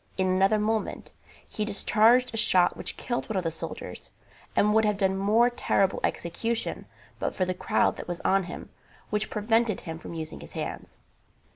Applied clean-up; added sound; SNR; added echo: none; none; none; none.